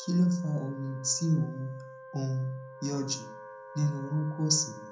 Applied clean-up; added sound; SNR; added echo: none; Wind instrument, woodwind instrument; 15 dB; reverberation time 0.5 s.